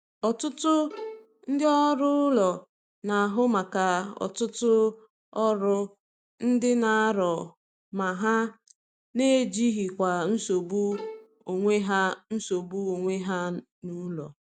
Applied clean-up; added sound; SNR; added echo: none; Bowed string instrument; 15 dB; none.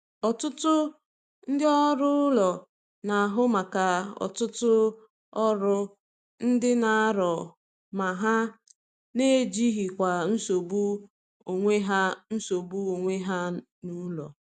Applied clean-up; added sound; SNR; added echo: none; none; none; none.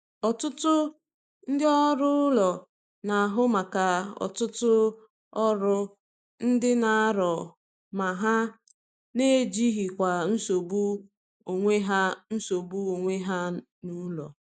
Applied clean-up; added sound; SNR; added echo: neural mask model Resemble Enhance denoiser.